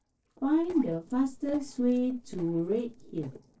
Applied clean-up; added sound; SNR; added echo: neural separator model SepFormer DNS4.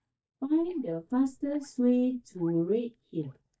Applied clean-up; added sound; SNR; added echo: neural mask model DeepFilterNet 3.